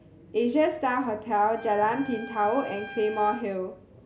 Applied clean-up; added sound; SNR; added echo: none; Trumpet; 17 dB; none.